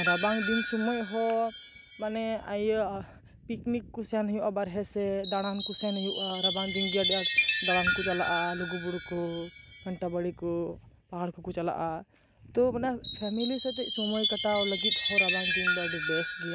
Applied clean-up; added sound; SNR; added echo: none; Chime; 2 dB; none.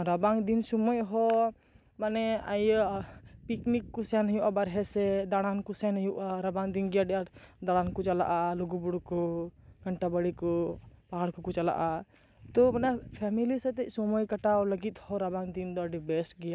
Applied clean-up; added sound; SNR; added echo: none; none; none; none.